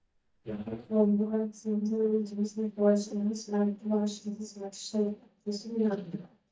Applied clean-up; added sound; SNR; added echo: neural mask model DeepFilterNet 3.